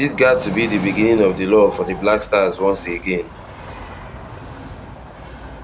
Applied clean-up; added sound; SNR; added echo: none; Train; 13 dB; none.